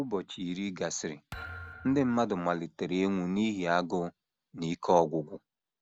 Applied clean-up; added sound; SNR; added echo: none; Thump, thud; 16 dB; none.